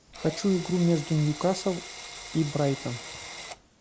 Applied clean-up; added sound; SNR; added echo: none; Drill; 13 dB; none.